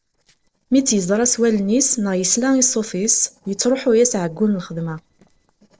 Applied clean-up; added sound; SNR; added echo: neural separator model SepFormer DNS4.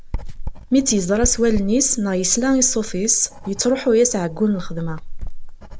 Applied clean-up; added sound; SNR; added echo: none; Writing; 8 dB; none.